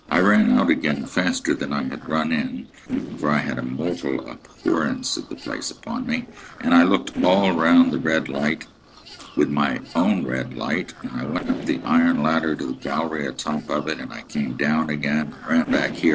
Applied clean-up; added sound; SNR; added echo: neural separator model SepFormer DNS4.